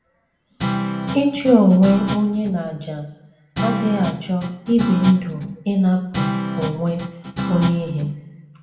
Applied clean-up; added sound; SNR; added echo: none; Guitar; 6 dB; reverberation time 0.6 s.